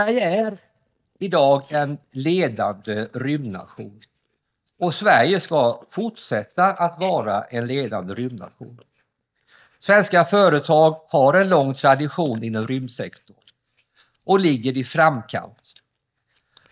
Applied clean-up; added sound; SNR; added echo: neural mask model DeepFilterNet 3.